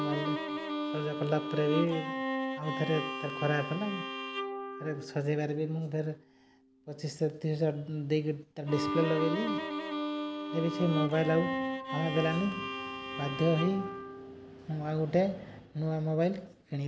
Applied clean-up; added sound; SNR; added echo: none; Bowed string instrument; 4 dB; none.